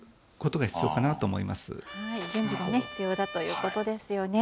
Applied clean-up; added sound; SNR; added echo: none; Trumpet; 12 dB; none.